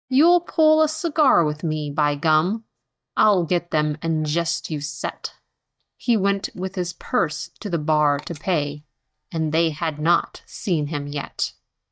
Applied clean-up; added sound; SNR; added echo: neural mask model DeepFilterNet 3.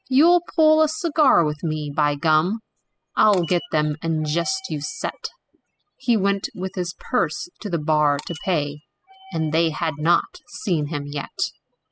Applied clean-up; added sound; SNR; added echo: classical method spectral subtraction.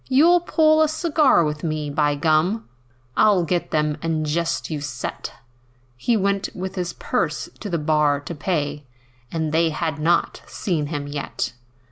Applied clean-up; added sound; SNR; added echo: none; none; none; none.